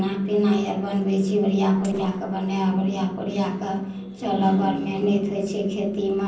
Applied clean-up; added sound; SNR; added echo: neural separator model SepFormer DNS4.